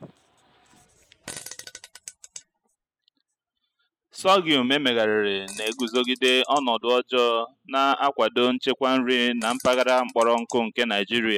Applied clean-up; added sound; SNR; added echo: classical method spectral subtraction.